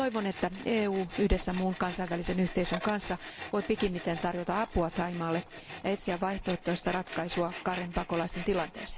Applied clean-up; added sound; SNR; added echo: none; Tools; 13 dB; none.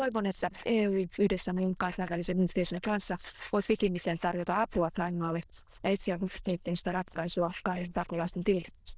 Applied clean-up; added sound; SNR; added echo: neural diffusion model UNIVERSE++.